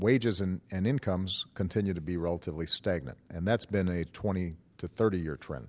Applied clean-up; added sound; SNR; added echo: none; none; none; none.